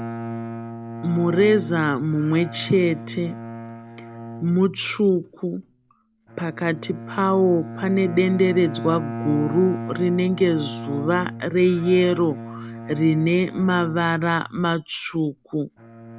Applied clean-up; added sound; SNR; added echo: none; Bowed string instrument; 12 dB; none.